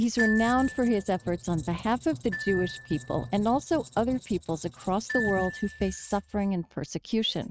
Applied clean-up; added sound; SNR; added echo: neural mask model RNNoise.